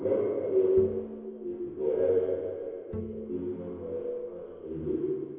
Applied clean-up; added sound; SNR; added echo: none; Bowed string instrument; 14 dB; reverberation time 2.2 s.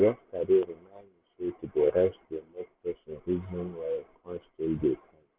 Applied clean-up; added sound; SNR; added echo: none; none; none; none.